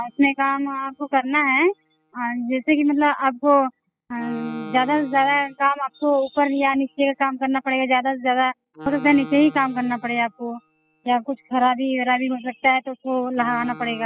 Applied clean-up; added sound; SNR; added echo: classical method spectral subtraction.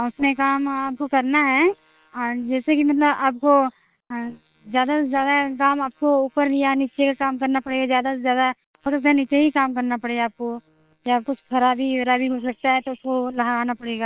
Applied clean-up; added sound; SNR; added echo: neural separator model SepFormer WHAM!.